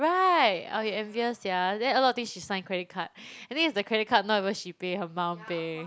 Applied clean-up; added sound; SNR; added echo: none; none; none; none.